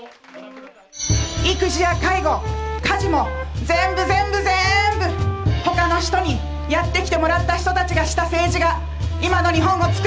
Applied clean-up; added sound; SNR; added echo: none; Wind instrument, woodwind instrument; 14 dB; none.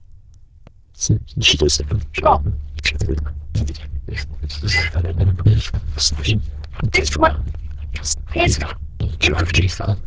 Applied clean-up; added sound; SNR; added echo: neural diffusion model UNIVERSE++.